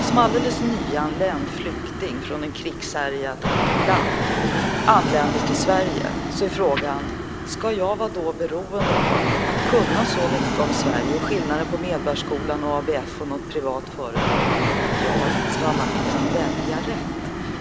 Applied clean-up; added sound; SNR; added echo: none; Fixed-wing aircraft, airplane; -1 dB; none.